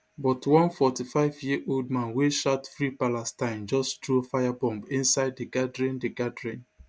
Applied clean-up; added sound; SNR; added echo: none; none; none; none.